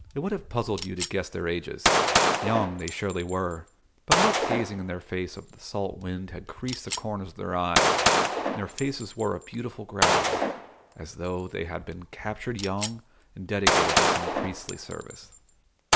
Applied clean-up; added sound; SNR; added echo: none; Gunshot, gunfire; -3 dB; none.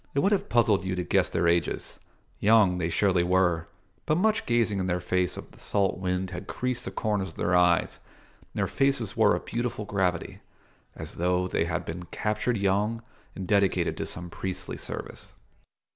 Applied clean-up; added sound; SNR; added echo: none; none; none; none.